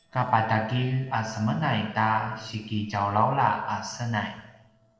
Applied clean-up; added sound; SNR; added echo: neural separator model SepFormer DNS4.